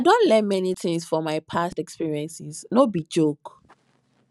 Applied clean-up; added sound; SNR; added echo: none; none; none; none.